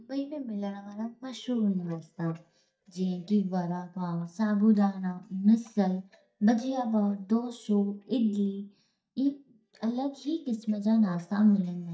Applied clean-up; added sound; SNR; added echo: neural mask model DeepFilterNet 3.